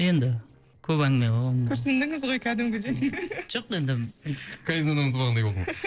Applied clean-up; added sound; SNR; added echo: neural separator model SepFormer DNS4.